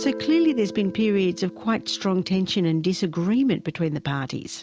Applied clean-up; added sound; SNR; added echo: none; Guitar; 16 dB; none.